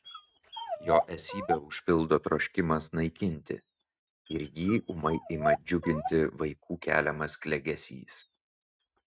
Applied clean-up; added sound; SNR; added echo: neural mask model RNNoise.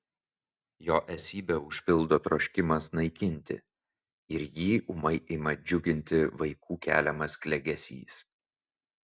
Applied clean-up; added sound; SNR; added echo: none; none; none; none.